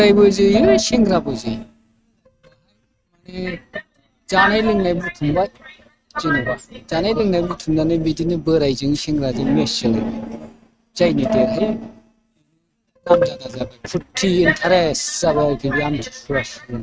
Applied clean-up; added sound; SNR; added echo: neural mask model RNNoise.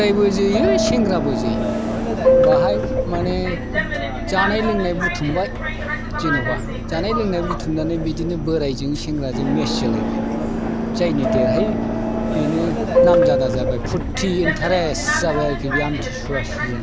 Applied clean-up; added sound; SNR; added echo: none; Subway, metro, underground; -2 dB; none.